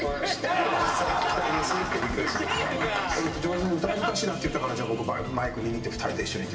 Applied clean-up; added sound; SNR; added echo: none; Bass drum / Snare drum / Drum kit; 16 dB; reverberation time 2.3 s.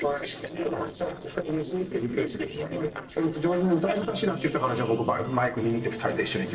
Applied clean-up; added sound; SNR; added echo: neural separator model SepFormer DNS4.